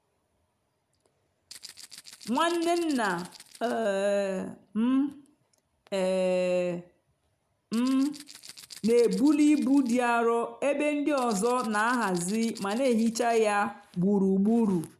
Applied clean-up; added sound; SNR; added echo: none; Rattle (instrument); 20 dB; none.